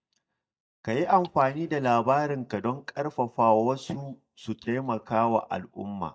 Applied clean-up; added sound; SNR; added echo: neural mask model DeepFilterNet 3.